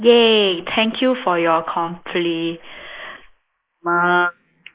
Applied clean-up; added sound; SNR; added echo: neural mask model Resemble Enhance denoiser.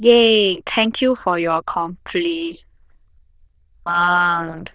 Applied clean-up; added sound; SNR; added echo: neural diffusion model UNIVERSE++.